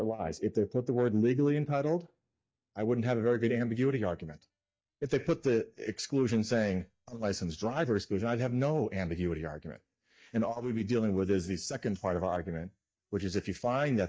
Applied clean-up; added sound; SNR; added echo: neural mask model DeepFilterNet 3.